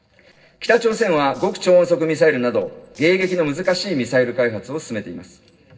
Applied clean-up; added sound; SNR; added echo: neural separator model SepFormer DNS4.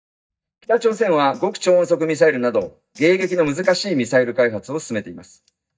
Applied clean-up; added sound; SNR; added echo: neural mask model DeepFilterNet 3.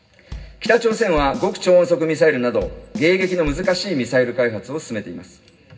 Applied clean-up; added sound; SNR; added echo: none; Bass drum / Snare drum / Drum kit; 14 dB; reverberation time 0.4 s.